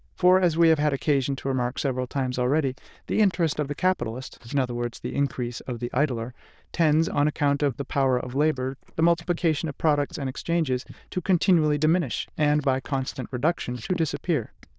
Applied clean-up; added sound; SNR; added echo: neural diffusion model UNIVERSE++.